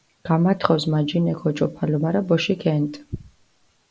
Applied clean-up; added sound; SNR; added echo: none; none; none; none.